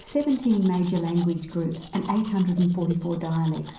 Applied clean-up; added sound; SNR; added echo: none; Domestic sounds, home sounds; 18 dB; reverberation time 0.6 s.